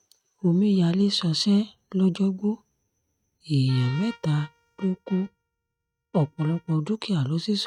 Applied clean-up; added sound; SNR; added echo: neural mask model RNNoise.